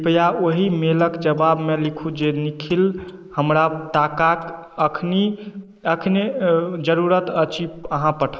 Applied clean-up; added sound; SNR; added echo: neural mask model Resemble Enhance denoiser.